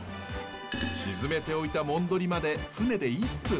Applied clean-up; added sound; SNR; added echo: none; none; none; none.